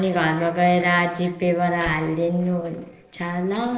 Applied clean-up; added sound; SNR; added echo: neural separator model SepFormer DNS4.